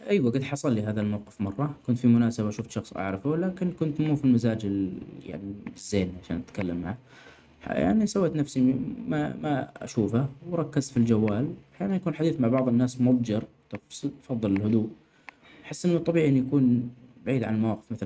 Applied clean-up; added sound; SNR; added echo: none; none; none; none.